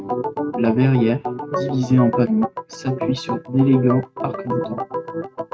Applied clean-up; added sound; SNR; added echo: neural mask model RNNoise.